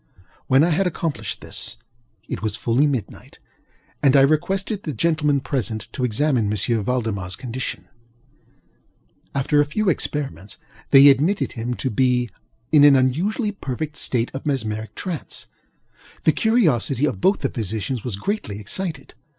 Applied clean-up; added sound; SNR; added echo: none; none; none; none.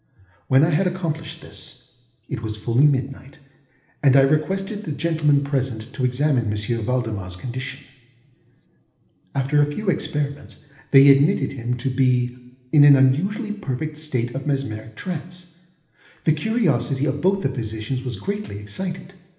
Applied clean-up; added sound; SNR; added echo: none; none; none; reverberation time 1.0 s.